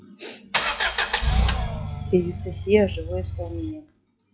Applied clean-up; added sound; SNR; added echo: classical method log-MMSE.